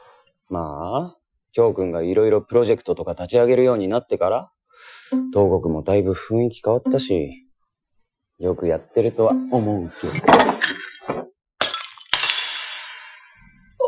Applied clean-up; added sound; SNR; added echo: classical method Wiener filter.